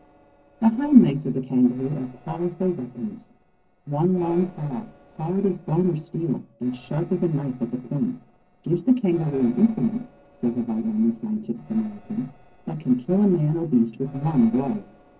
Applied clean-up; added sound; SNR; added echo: neural separator model SepFormer DNS4.